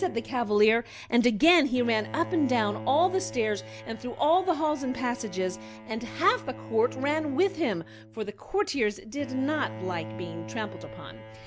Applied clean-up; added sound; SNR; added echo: none; Bowed string instrument; 14 dB; none.